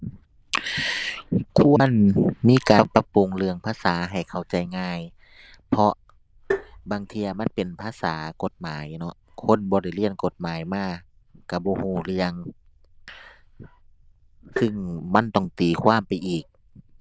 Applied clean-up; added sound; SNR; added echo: neural diffusion model UNIVERSE++.